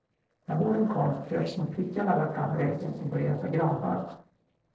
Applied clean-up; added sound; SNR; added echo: neural separator model SepFormer DNS4.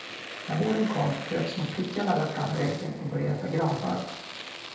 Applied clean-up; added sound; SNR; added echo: none; Domestic sounds, home sounds; 11 dB; reverberation time 0.9 s.